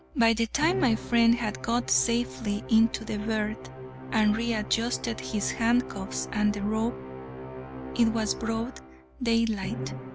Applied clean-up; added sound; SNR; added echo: none; Musical instrument; 11 dB; none.